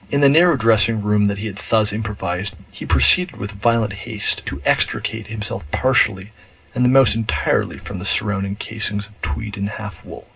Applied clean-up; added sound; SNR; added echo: none; none; none; reverberation time 0.2 s.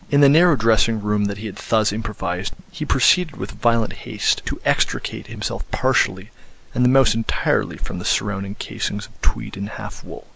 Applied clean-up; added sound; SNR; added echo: none; none; none; none.